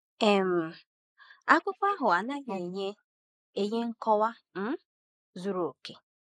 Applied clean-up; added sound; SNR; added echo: neural mask model Resemble Enhance denoiser.